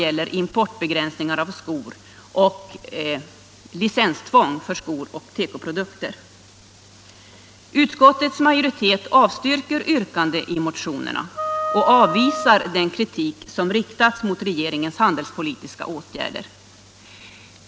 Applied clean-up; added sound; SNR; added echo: none; Wind instrument, woodwind instrument; 6 dB; none.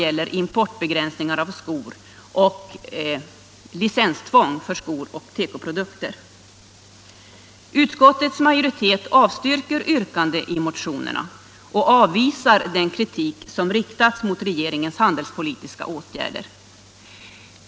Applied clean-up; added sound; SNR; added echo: none; none; none; none.